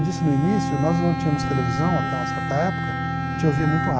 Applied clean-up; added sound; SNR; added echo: none; Guitar + Bowed string instrument; 1 dB; none.